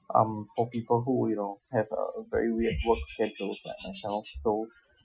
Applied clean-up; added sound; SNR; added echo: classical method Wiener filter.